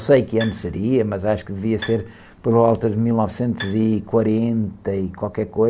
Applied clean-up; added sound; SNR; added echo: none; Bowed string instrument; 18 dB; none.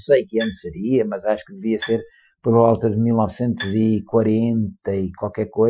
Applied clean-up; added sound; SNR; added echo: classical method Wiener filter.